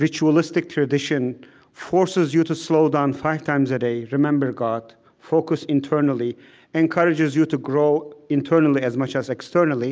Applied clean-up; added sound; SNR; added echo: none; none; none; none.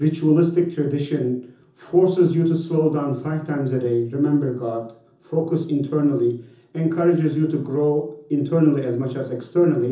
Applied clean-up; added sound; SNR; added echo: none; none; none; reverberation time 0.6 s.